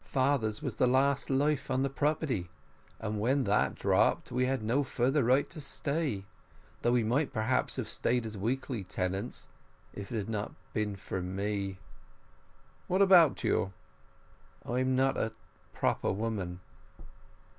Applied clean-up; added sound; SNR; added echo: none; none; none; none.